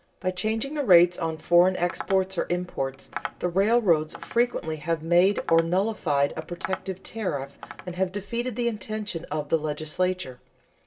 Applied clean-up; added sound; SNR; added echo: none; Tap; 15 dB; reverberation time 0.2 s.